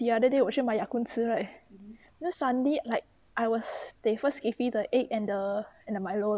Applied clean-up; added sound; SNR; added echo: none; none; none; none.